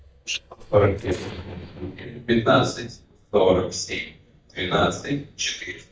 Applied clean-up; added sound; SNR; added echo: neural mask model DeepFilterNet 3.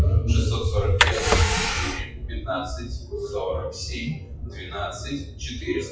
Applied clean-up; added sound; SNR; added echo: classical method WPE with log-MMSE.